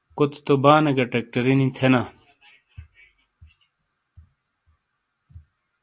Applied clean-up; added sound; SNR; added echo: none; none; none; none.